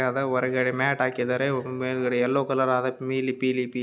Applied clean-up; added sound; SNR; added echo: none; none; none; none.